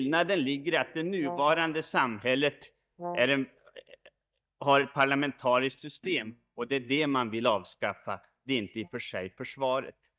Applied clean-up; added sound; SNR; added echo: neural mask model DeepFilterNet 3.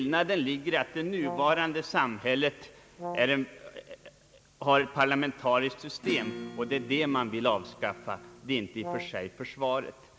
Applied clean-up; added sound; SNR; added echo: none; Acoustic guitar / Strum + Brass instrument; 11 dB; none.